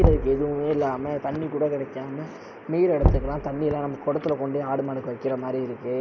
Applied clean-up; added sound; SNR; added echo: none; Knock; 2 dB; none.